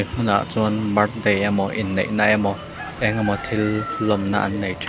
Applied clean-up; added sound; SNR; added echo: none; Bicycle; 18 dB; none.